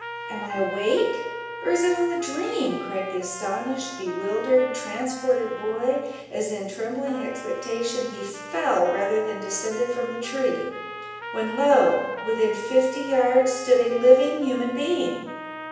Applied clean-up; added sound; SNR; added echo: none; Trumpet; 13 dB; reverberation time 0.9 s.